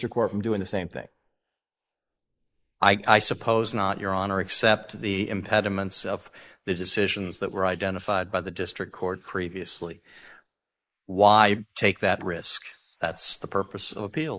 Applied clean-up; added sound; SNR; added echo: neural mask model Resemble Enhance denoiser.